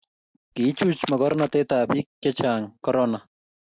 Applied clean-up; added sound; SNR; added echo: neural mask model RNNoise.